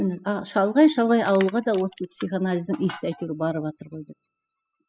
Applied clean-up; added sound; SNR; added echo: classical method spectral subtraction.